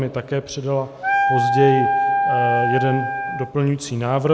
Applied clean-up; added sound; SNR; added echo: none; Wind instrument, woodwind instrument; -1 dB; none.